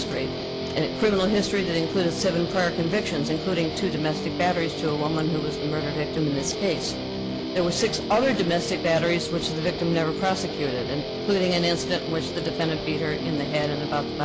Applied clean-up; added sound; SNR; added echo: none; Guitar; 4 dB; none.